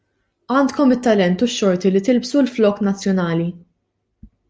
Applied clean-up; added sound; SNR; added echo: none; none; none; none.